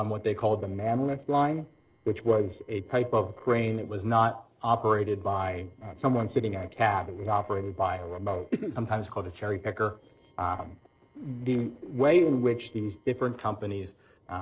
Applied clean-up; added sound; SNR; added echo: neural separator model SepFormer DNS4.